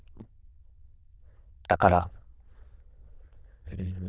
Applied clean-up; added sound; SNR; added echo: neural diffusion model UNIVERSE++.